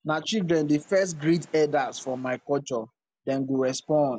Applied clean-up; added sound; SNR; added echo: none; none; none; none.